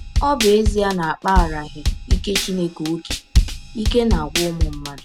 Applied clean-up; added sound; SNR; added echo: none; Drum kit; 0 dB; none.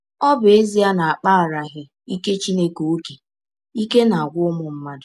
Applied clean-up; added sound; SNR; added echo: none; none; none; none.